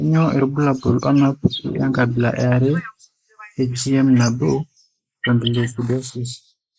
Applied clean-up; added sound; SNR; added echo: neural mask model Resemble Enhance denoiser.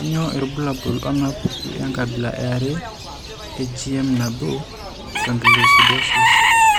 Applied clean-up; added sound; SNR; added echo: none; Bird / Chicken, rooster; -4 dB; none.